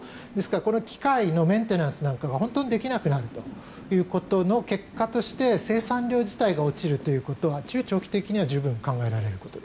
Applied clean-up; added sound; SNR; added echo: none; Train; 19 dB; none.